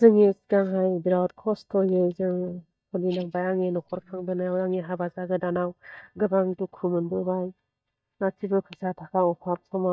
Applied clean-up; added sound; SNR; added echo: neural mask model DeepFilterNet 3.